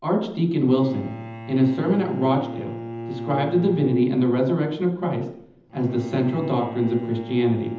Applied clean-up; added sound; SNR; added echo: none; Bowed string instrument; 13 dB; reverberation time 0.8 s.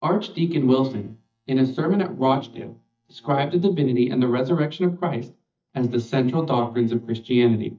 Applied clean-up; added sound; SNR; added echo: neural mask model DeepFilterNet 3.